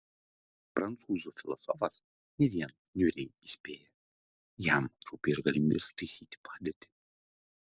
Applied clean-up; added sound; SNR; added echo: none; none; none; none.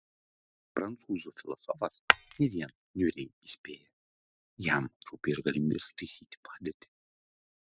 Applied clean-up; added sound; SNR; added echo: classical method spectral subtraction.